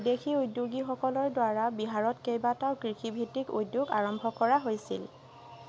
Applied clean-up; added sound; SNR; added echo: none; none; none; none.